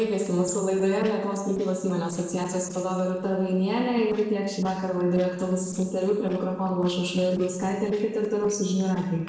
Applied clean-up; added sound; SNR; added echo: neural separator model SepFormer DNS4.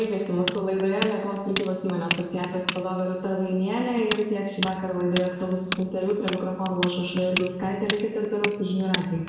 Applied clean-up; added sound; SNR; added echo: none; Tools; 7 dB; reverberation time 1.1 s.